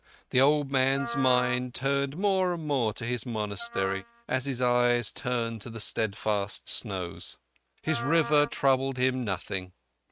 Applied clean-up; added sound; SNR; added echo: neural mask model RNNoise.